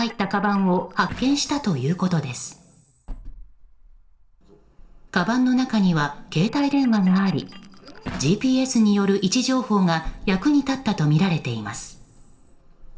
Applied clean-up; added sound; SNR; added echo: neural separator model SepFormer DNS4.